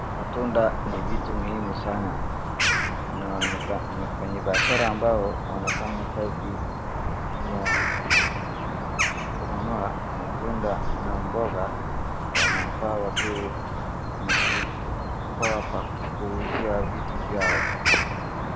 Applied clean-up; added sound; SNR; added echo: none; Bird vocalization, bird call, bird song; -4 dB; none.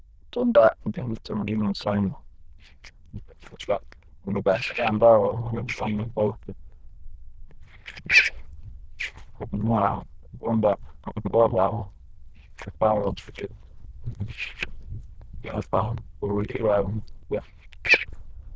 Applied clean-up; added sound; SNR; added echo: neural diffusion model UNIVERSE++.